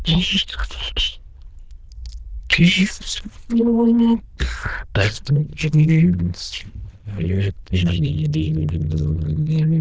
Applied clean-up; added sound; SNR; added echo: neural diffusion model UNIVERSE++.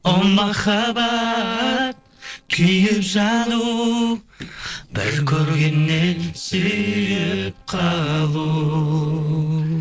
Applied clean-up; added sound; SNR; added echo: neural separator model SepFormer DNS4.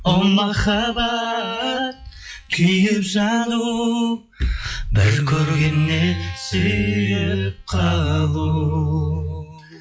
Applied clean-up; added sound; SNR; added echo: classical method log-MMSE.